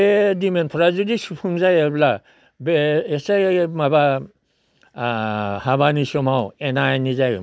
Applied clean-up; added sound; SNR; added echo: none; none; none; none.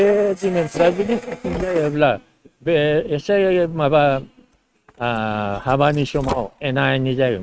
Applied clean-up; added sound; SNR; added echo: neural mask model RNNoise.